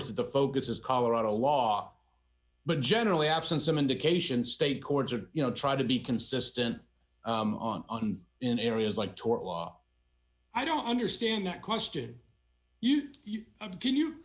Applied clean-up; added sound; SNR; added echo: none; none; none; none.